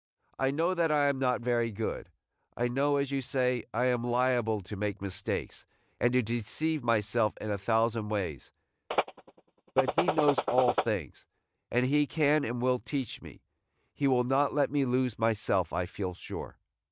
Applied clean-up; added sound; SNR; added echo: neural mask model RNNoise.